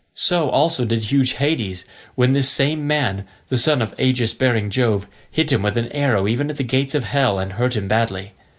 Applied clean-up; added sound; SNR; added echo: none; none; none; none.